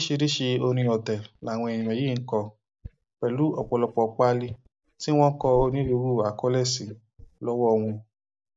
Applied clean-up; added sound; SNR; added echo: neural mask model DeepFilterNet 3.